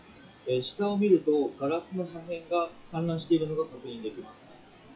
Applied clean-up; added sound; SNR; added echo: classical method WPE with log-MMSE.